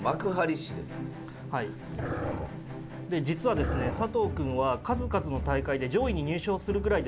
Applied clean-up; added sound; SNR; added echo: none; Dog; 7 dB; none.